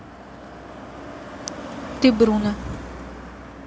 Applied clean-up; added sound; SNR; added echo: none; Car passing by; 10 dB; none.